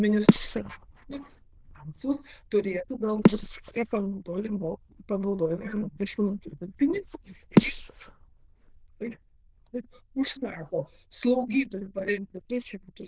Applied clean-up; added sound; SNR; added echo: neural diffusion model UNIVERSE++.